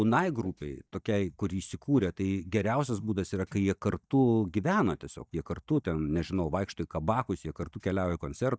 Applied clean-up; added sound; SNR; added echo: neural mask model DeepFilterNet 3.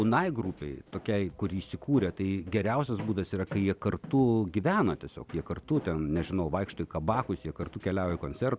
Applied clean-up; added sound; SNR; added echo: none; Walk, footsteps; 19 dB; none.